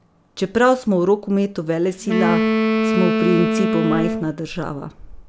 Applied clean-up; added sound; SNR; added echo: none; Wind instrument, woodwind instrument; 0 dB; none.